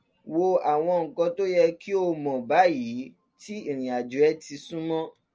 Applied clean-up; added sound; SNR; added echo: none; none; none; none.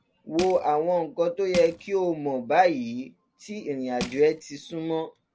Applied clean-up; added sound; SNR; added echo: none; Crushing; 12 dB; none.